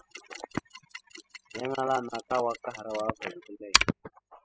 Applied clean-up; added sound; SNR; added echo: classical method spectral subtraction.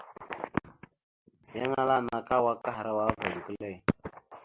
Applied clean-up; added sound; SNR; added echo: none; none; none; none.